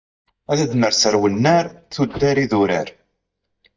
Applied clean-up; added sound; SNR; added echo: neural mask model DeepFilterNet 3.